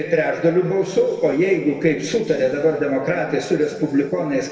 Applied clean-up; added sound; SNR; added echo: none; none; none; reverberation time 2.1 s.